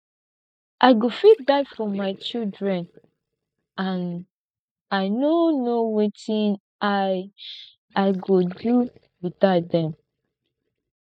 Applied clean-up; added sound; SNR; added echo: neural mask model DeepFilterNet 3.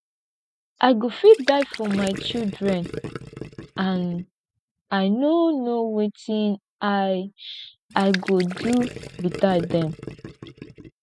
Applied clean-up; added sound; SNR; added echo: none; Gurgling; 12 dB; none.